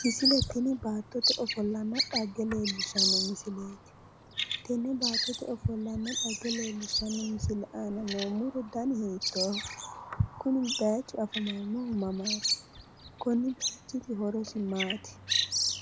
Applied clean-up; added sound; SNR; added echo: none; Bird vocalization, bird call, bird song; 1 dB; none.